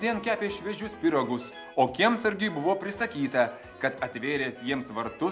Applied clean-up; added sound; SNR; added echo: none; none; none; none.